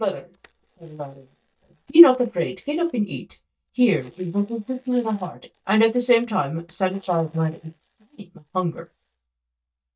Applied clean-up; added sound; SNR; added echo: neural mask model DeepFilterNet 3.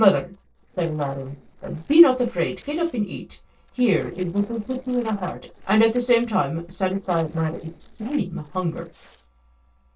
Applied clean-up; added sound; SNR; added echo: neural separator model SepFormer DNS4.